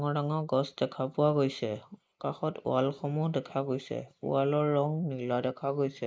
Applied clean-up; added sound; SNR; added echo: neural mask model Resemble Enhance denoiser.